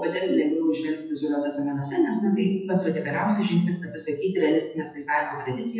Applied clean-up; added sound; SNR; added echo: classical method WPE with log-MMSE.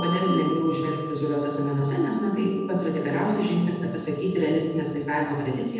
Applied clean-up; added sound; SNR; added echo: none; Bell; 14 dB; reverberation time 1.0 s.